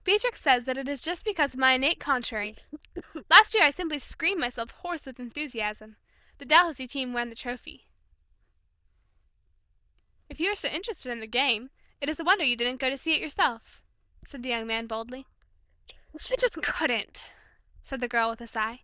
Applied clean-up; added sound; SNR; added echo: neural diffusion model UNIVERSE++.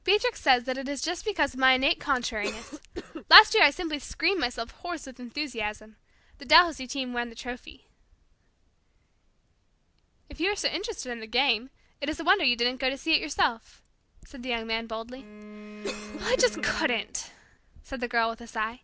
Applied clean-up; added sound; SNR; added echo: none; Bowed string instrument + Cough; 13 dB; none.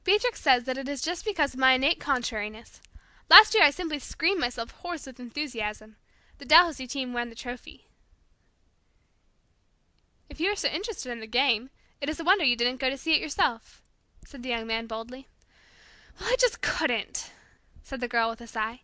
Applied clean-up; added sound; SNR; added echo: none; none; none; none.